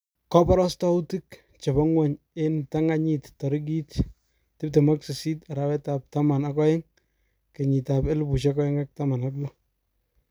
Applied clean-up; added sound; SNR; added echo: none; none; none; none.